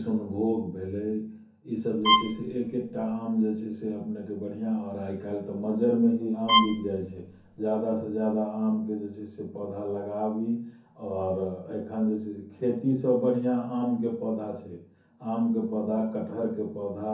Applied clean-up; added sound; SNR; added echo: none; Bowed string instrument; -2 dB; reverberation time 0.6 s.